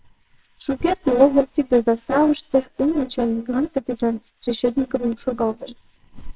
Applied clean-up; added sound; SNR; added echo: neural separator model SepFormer WHAMR!.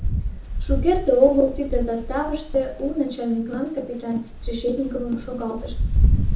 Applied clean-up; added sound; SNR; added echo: none; Rain; 1 dB; reverberation time 0.7 s.